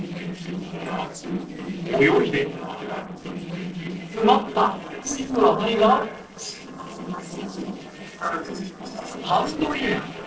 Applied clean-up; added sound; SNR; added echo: neural separator model SepFormer DNS4.